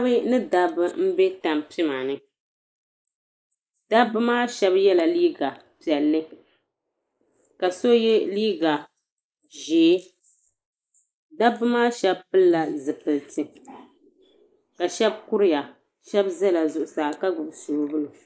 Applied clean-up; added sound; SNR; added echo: neural mask model Resemble Enhance denoiser.